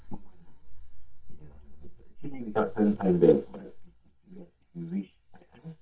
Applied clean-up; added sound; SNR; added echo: neural mask model DeepFilterNet 3.